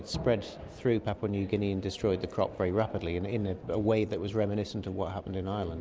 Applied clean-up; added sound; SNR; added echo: none; none; none; none.